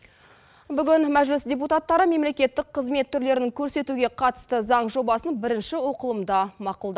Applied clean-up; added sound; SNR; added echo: none; none; none; none.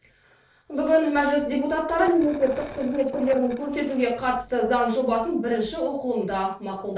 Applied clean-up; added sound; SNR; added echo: neural separator model SepFormer DNS4.